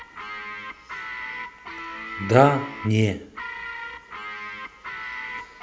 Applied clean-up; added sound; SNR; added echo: none; Guitar; 9 dB; none.